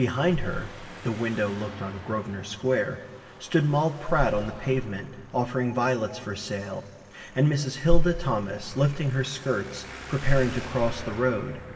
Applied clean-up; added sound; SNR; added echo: none; Traffic noise, roadway noise; 19 dB; reverberation time 2.0 s.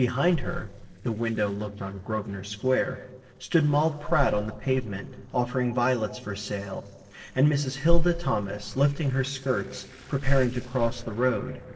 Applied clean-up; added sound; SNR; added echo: neural separator model SepFormer DNS4.